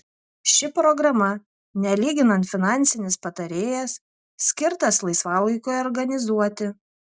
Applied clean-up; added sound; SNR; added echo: none; none; none; none.